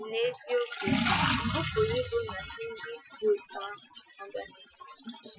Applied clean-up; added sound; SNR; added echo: classical method Wiener filter.